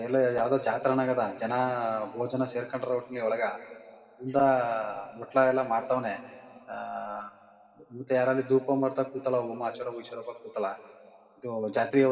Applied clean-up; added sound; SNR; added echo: none; none; none; reverberation time 2.2 s.